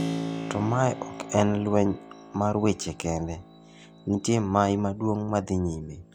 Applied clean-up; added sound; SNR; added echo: none; Keyboard (musical); 12 dB; none.